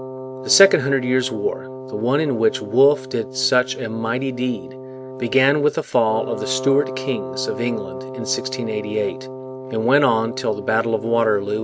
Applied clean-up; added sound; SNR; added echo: none; Wind instrument, woodwind instrument; 11 dB; none.